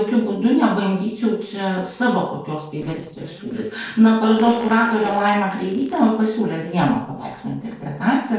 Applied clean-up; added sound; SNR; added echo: neural separator model SepFormer DNS4.